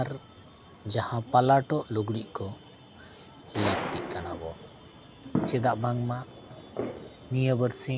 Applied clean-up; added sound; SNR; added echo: none; Gunshot, gunfire; 13 dB; none.